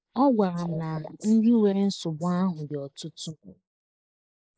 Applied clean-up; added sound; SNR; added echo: neural mask model Resemble Enhance denoiser.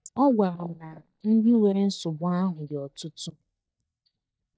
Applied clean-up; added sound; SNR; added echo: neural mask model DeepFilterNet 3.